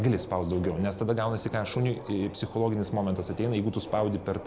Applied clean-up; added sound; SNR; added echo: none; Subway, metro, underground; 14 dB; none.